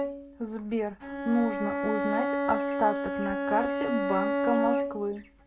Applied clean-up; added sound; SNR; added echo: none; Bowed string instrument; -1 dB; reverberation time 0.2 s.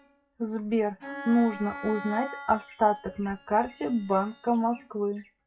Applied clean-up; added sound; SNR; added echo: classical method WPE with log-MMSE.